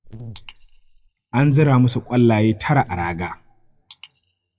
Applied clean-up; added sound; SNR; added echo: classical method WPE with log-MMSE.